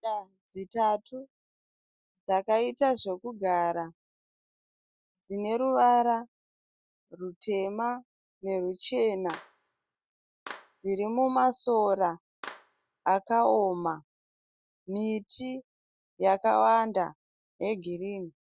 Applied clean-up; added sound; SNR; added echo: none; Clapping; 19 dB; none.